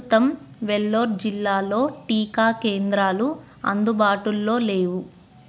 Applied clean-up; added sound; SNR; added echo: none; none; none; none.